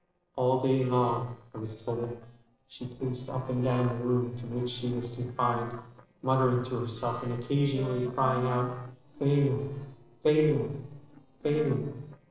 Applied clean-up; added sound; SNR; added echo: neural separator model SepFormer DNS4.